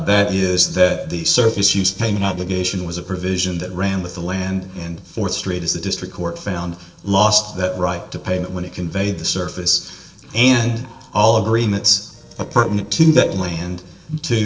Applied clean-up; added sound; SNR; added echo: neural separator model SepFormer DNS4.